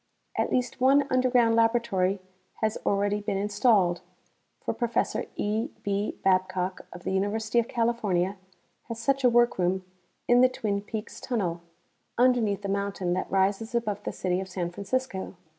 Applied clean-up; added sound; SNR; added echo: none; none; none; none.